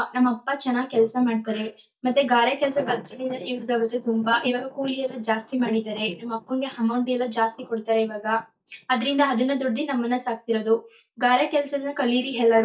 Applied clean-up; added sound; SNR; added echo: neural mask model DeepFilterNet 3.